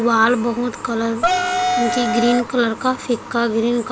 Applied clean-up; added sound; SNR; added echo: none; Wind instrument, woodwind instrument; 0 dB; none.